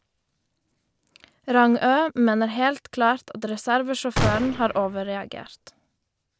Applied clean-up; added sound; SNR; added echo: none; Gunshot, gunfire; 4 dB; none.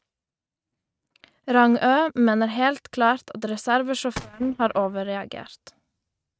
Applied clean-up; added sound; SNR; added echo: neural mask model RNNoise.